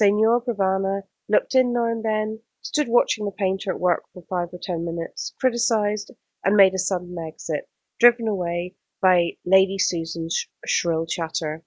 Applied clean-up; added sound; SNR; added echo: none; none; none; none.